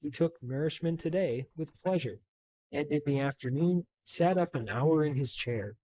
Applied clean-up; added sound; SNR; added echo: neural mask model Resemble Enhance denoiser.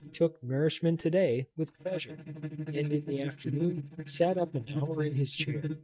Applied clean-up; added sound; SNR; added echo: neural mask model DeepFilterNet 3.